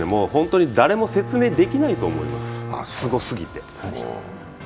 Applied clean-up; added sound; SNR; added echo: none; Bowed string instrument; 10 dB; none.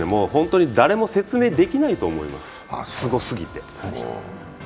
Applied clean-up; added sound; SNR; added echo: none; none; none; none.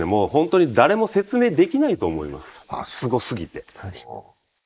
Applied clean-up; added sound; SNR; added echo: neural mask model Resemble Enhance denoiser.